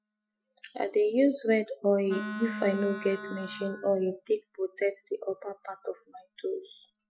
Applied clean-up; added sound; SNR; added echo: classical method Wiener filter.